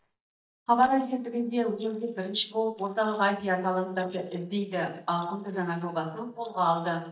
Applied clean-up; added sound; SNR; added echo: neural mask model DeepFilterNet 3.